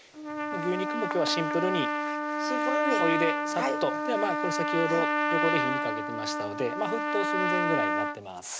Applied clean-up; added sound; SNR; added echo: none; Trumpet; -2 dB; none.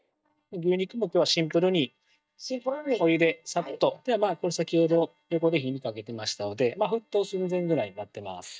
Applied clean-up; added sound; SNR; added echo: neural mask model DeepFilterNet 3.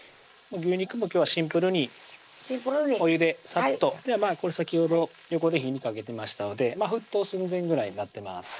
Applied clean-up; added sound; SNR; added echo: neural mask model Resemble Enhance denoiser.